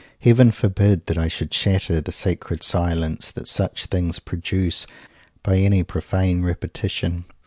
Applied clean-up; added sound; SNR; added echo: none; none; none; none.